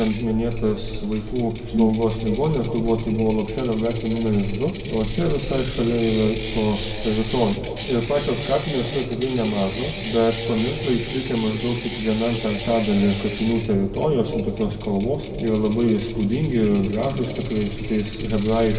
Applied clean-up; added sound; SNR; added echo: none; Ratchet, pawl; 9 dB; reverberation time 2.3 s.